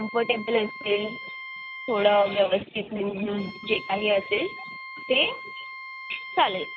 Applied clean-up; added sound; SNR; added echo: none; Wind instrument, woodwind instrument; 13 dB; none.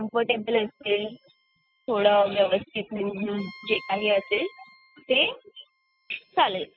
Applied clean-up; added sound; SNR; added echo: classical method spectral subtraction.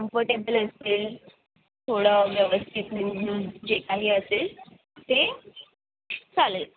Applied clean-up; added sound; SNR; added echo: none; none; none; none.